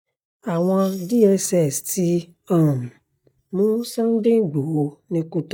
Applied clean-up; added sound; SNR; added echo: neural mask model DeepFilterNet 3.